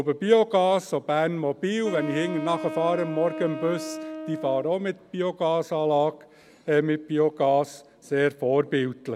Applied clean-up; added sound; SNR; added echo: none; Wind instrument, woodwind instrument; 10 dB; none.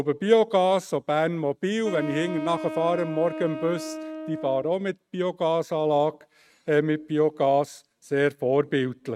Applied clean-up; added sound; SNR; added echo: neural mask model RNNoise.